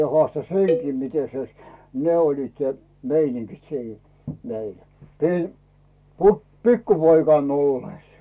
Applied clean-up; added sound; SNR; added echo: none; Cowbell; 8 dB; none.